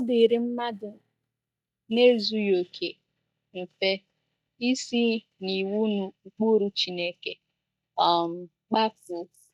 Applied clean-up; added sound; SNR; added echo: neural mask model DeepFilterNet 3.